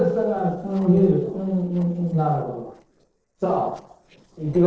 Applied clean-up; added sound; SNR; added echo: neural separator model SepFormer DNS4.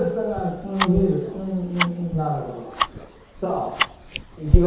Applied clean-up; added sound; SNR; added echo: none; Tick-tock; 1 dB; reverberation time 0.9 s.